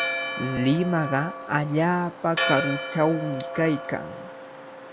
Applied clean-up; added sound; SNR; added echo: none; Church bell; 6 dB; none.